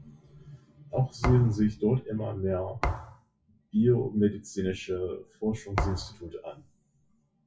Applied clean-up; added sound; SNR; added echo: classical method WPE with log-MMSE.